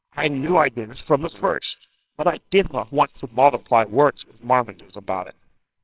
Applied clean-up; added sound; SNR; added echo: neural separator model SepFormer WHAMR!.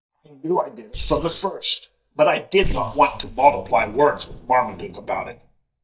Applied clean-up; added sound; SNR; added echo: neural mask model DeepFilterNet 3.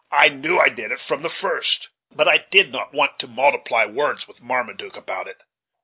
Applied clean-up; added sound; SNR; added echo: none; none; none; none.